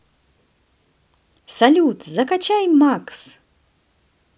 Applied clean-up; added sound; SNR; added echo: none; none; none; none.